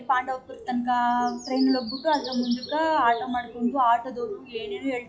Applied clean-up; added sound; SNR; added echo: classical method log-MMSE.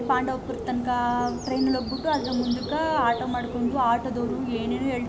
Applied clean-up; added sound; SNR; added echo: none; Bird; 8 dB; none.